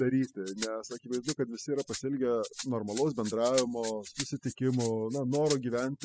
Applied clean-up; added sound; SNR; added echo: classical method spectral subtraction.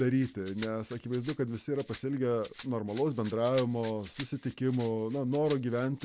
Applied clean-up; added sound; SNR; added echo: none; Rattle (instrument); 13 dB; none.